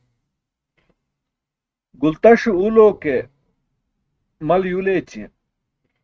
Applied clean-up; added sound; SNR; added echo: neural mask model RNNoise.